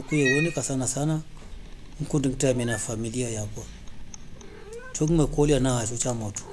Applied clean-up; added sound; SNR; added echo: none; Cat; 8 dB; none.